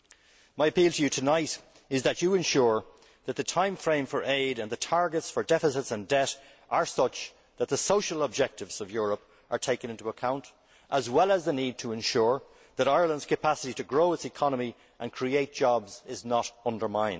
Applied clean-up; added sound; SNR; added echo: none; none; none; none.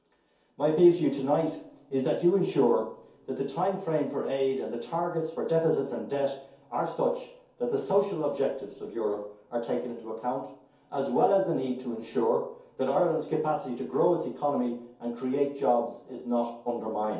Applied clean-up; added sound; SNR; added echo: none; none; none; reverberation time 0.6 s.